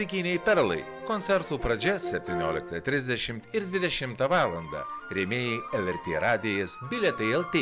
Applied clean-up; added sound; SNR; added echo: none; none; none; none.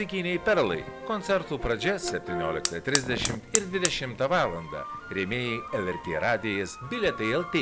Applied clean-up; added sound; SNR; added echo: none; Fire; 9 dB; none.